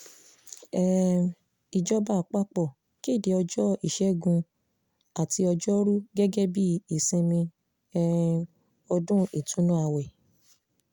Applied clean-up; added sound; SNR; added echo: none; none; none; none.